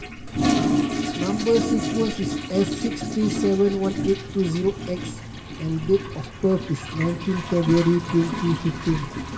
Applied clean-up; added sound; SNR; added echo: none; Toilet flush; 4 dB; reverberation time 1.1 s.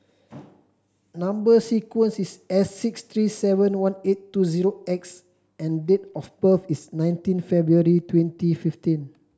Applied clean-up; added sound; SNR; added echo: none; none; none; none.